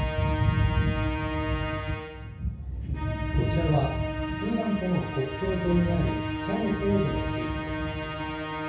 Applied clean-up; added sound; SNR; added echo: none; Musical instrument; 6 dB; reverberation time 0.6 s.